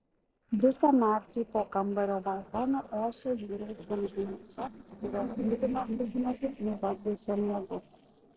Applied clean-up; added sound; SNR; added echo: neural separator model SepFormer DNS4.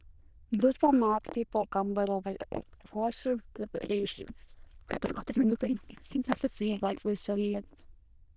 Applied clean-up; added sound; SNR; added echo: neural diffusion model UNIVERSE++.